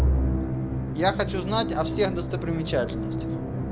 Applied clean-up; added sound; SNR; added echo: none; Musical instrument; -2 dB; none.